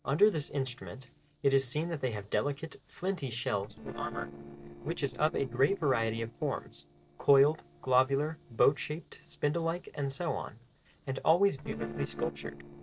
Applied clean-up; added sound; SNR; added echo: neural separator model SepFormer DNS4.